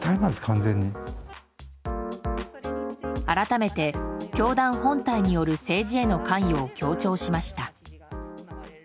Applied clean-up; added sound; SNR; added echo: none; none; none; none.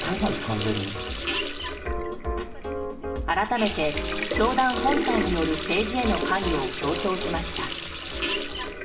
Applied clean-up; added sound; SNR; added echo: none; Water tap, faucet; 4 dB; reverberation time 0.6 s.